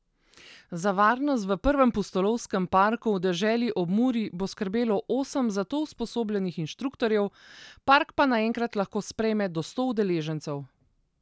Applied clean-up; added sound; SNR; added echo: none; none; none; none.